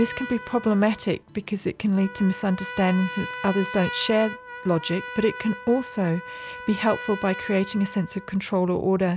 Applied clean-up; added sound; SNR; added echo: none; Trumpet; 13 dB; none.